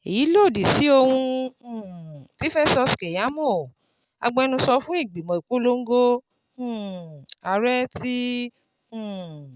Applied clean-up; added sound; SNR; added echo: none; none; none; none.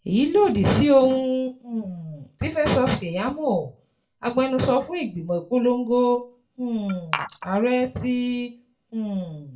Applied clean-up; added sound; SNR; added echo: none; Glass; 10 dB; reverberation time 0.2 s.